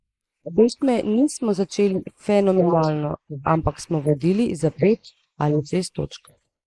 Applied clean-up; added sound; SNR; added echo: neural mask model Resemble Enhance denoiser.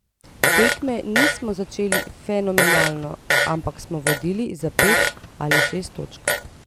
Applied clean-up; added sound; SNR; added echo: none; Fart; -3 dB; none.